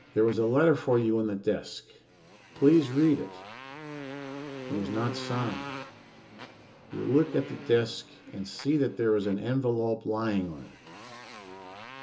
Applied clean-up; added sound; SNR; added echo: none; Motorcycle; 15 dB; reverberation time 0.2 s.